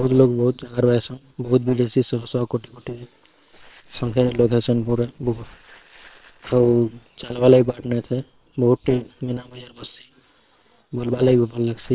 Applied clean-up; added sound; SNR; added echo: neural separator model SepFormer WHAM!.